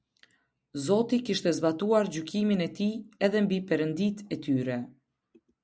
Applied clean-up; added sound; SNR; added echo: none; none; none; none.